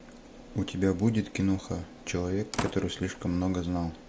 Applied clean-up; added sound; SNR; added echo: none; Slam; 11 dB; none.